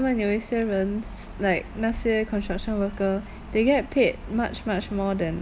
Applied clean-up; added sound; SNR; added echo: none; none; none; none.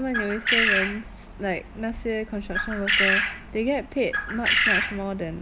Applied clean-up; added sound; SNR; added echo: none; Bird; -4 dB; none.